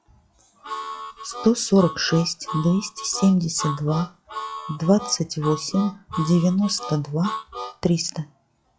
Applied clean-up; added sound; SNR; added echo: classical method log-MMSE.